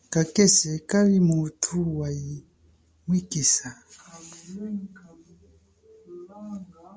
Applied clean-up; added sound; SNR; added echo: none; none; none; none.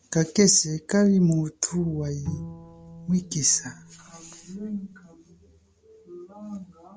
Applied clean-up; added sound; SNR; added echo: none; Bowed string instrument; 15 dB; none.